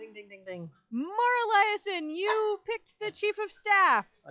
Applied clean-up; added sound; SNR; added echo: classical method log-MMSE.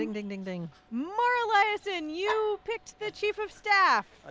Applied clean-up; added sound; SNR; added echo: none; Dog; 17 dB; none.